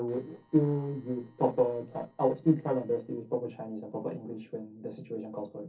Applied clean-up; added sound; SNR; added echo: neural separator model SepFormer DNS4.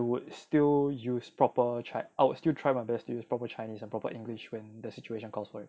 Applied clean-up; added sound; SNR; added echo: none; none; none; none.